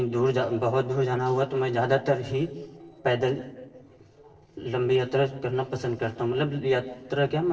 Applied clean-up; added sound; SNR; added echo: neural separator model SepFormer DNS4.